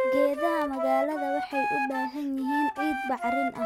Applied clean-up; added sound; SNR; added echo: none; Wind instrument, woodwind instrument; -1 dB; none.